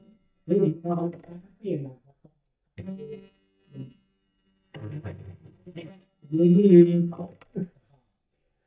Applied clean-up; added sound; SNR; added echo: neural mask model DeepFilterNet 3.